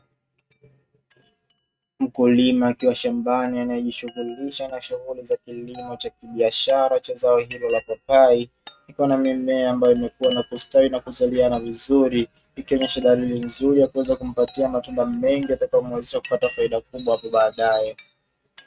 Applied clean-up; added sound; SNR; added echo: neural mask model RNNoise.